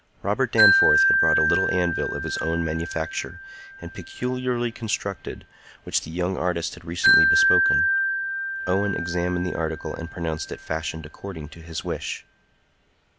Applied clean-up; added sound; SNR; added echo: none; Wind chime; -2 dB; none.